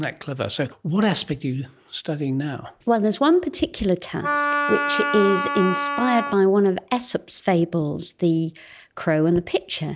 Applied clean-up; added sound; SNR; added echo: none; Wind instrument, woodwind instrument; 2 dB; none.